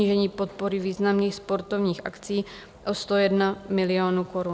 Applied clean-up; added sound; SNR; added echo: none; none; none; none.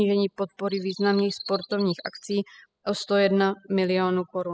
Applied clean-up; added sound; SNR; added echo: classical method spectral subtraction.